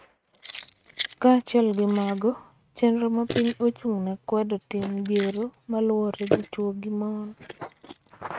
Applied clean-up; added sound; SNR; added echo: neural mask model RNNoise.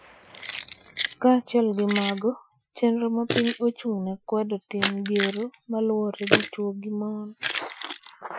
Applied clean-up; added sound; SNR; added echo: classical method Wiener filter.